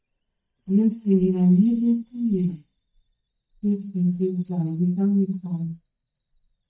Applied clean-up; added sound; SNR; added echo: neural mask model DeepFilterNet 3.